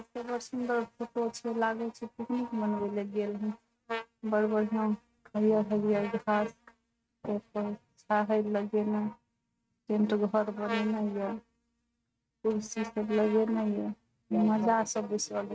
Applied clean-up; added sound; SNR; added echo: neural mask model RNNoise.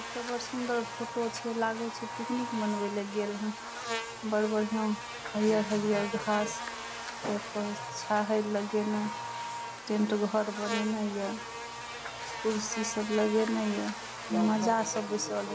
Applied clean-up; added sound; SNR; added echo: none; Buzz; 8 dB; none.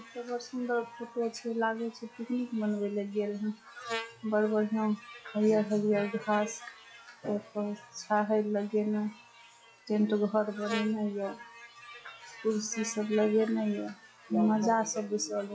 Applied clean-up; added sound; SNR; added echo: classical method log-MMSE.